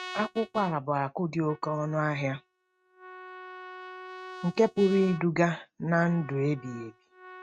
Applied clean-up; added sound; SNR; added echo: neural mask model RNNoise.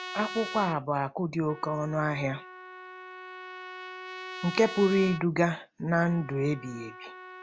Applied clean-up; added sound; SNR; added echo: none; Trumpet; 13 dB; none.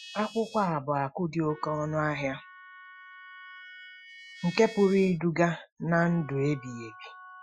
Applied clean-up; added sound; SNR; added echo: classical method Wiener filter.